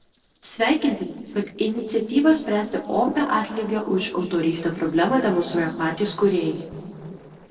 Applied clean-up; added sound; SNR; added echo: neural separator model SepFormer DNS4.